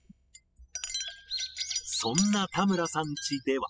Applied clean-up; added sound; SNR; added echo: classical method spectral subtraction.